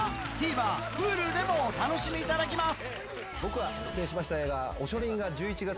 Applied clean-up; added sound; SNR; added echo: none; none; none; none.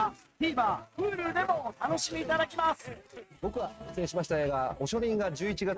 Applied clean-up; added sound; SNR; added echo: neural mask model RNNoise.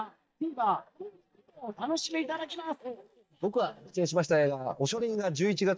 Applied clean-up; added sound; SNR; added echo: neural mask model DeepFilterNet 3.